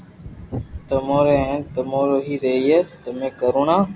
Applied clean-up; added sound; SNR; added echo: none; none; none; none.